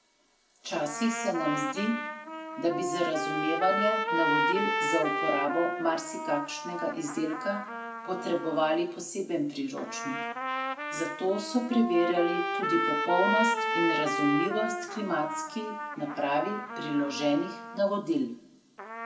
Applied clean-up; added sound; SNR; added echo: none; Trumpet; 2 dB; reverberation time 0.7 s.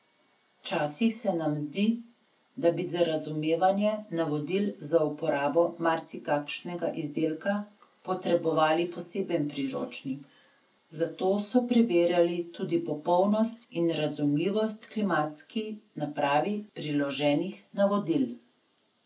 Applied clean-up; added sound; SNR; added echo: none; none; none; none.